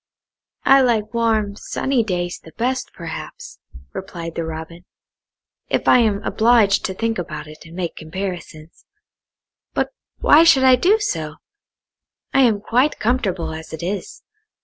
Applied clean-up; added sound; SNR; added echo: none; none; none; none.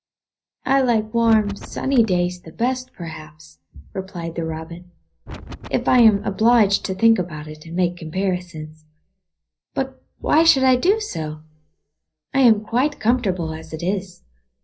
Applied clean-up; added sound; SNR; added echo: none; Wind; 13 dB; reverberation time 0.5 s.